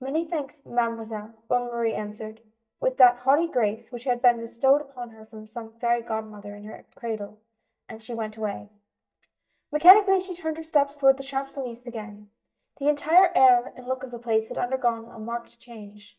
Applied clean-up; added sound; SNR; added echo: neural mask model DeepFilterNet 3.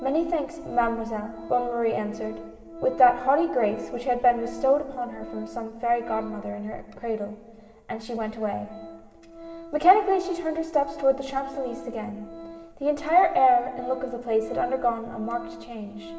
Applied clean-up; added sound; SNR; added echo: none; Organ; 16 dB; reverberation time 1.7 s.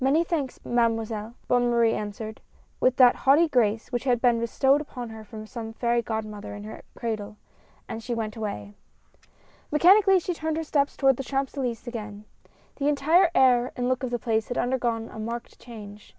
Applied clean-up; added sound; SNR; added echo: none; none; none; none.